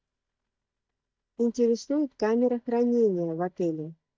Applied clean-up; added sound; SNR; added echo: neural mask model DeepFilterNet 3.